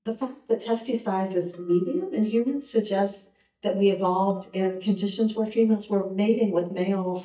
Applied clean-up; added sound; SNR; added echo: neural mask model DeepFilterNet 3.